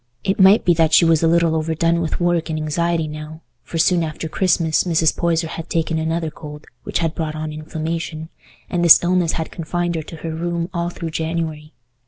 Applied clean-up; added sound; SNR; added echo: none; none; none; none.